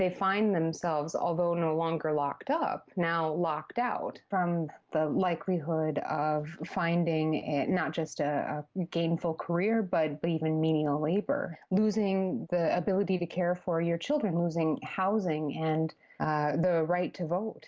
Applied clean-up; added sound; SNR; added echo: none; none; none; none.